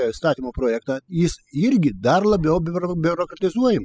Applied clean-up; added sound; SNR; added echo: classical method spectral subtraction.